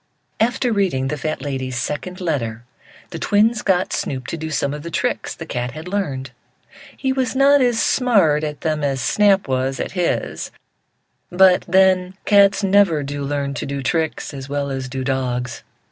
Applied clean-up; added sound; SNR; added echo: none; none; none; none.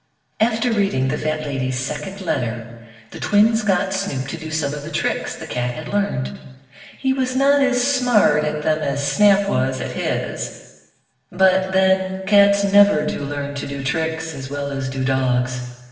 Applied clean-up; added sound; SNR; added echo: none; none; none; reverberation time 1.2 s.